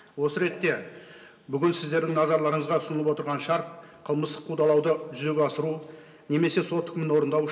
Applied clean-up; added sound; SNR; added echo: none; none; none; reverberation time 0.7 s.